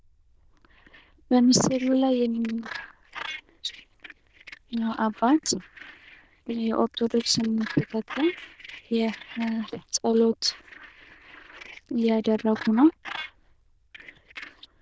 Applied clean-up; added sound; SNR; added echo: neural diffusion model UNIVERSE++.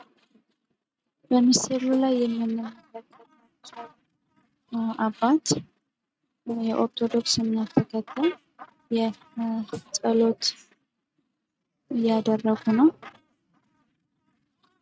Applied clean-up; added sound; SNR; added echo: neural mask model RNNoise.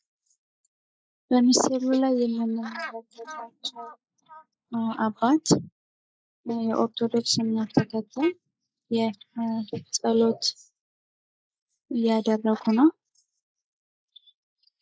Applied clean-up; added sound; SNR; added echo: neural mask model Resemble Enhance denoiser.